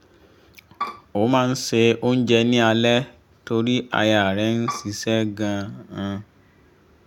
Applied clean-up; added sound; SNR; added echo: none; Bowed string instrument; 9 dB; none.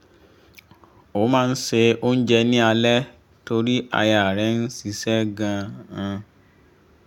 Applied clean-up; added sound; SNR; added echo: none; none; none; none.